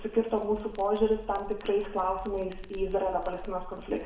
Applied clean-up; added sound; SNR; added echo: none; Crackle; 13 dB; reverberation time 0.7 s.